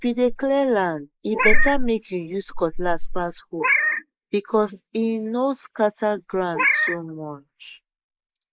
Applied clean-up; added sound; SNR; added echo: neural mask model Resemble Enhance denoiser.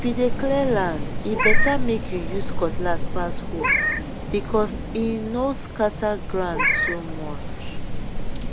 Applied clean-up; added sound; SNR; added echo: none; Meow + Rain; -3 dB; none.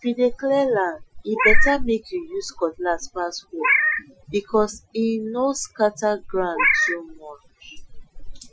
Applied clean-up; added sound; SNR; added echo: classical method Wiener filter.